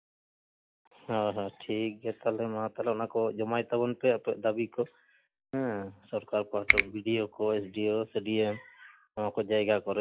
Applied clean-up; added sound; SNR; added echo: classical method log-MMSE.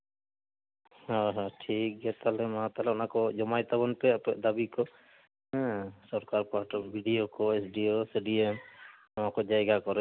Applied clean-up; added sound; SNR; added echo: none; none; none; none.